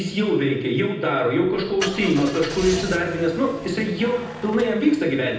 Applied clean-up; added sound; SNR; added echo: none; Engine starting / Car; 14 dB; reverberation time 0.8 s.